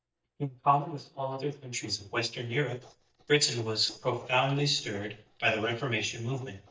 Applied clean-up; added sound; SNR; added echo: neural mask model DeepFilterNet 3.